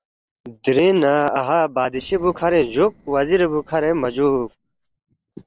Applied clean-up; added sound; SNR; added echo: neural separator model SepFormer DNS4.